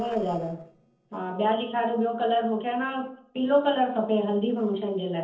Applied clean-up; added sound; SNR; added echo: neural separator model SepFormer DNS4.